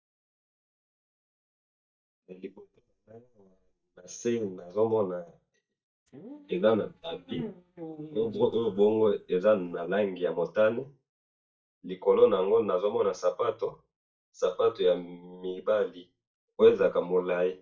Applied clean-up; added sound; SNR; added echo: neural mask model DeepFilterNet 3.